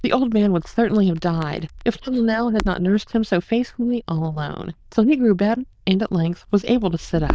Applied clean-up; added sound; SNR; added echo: neural diffusion model UNIVERSE++.